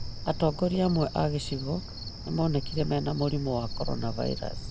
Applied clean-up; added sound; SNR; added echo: none; Cricket; 6 dB; none.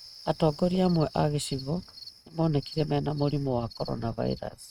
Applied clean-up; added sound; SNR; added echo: neural mask model RNNoise.